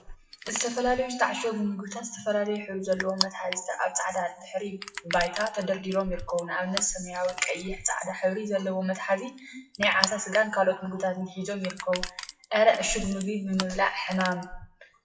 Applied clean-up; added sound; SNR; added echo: classical method WPE with log-MMSE.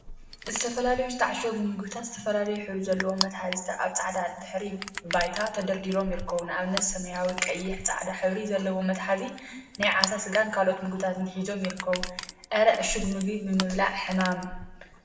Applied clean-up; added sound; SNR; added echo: none; Crushing; 10 dB; reverberation time 0.9 s.